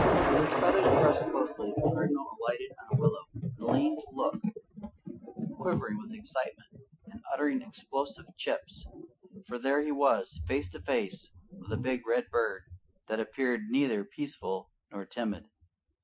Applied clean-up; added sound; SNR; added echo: classical method Wiener filter.